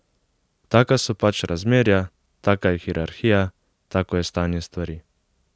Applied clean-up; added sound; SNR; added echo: none; none; none; none.